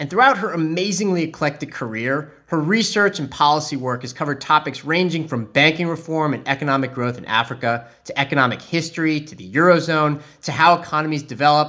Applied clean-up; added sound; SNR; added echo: none; none; none; reverberation time 0.4 s.